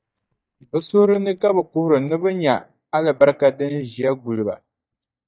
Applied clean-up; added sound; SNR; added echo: neural mask model DeepFilterNet 3.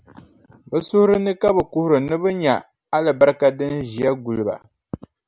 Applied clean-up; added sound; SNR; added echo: none; none; none; none.